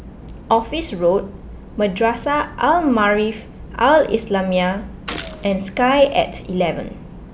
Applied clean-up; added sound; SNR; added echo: none; Gunshot, gunfire; 16 dB; none.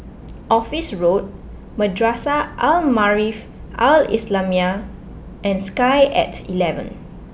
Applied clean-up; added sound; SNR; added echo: none; none; none; none.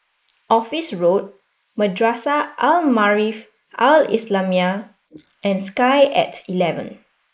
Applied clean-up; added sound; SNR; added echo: neural mask model Resemble Enhance denoiser.